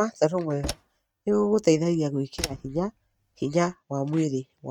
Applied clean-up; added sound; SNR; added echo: neural mask model RNNoise.